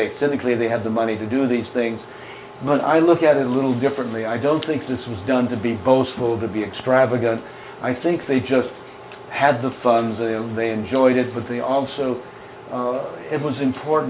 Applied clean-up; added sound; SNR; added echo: none; none; none; none.